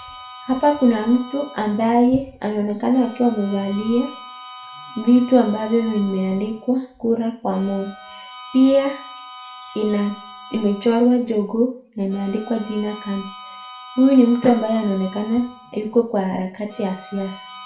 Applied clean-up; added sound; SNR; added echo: none; Harmonica; 19 dB; reverberation time 0.4 s.